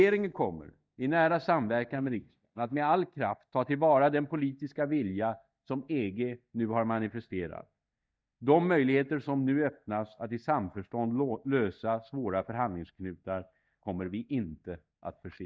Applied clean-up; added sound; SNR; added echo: neural mask model DeepFilterNet 3.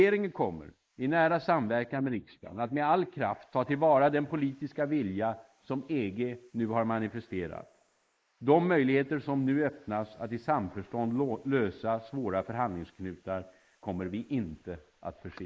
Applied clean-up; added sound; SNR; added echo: neural mask model Resemble Enhance denoiser.